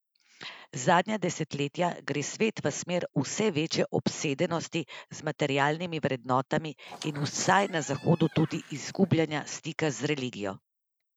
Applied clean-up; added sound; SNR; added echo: none; Squeak; 19 dB; none.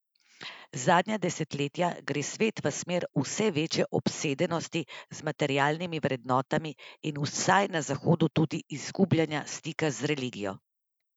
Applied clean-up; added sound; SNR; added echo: none; none; none; none.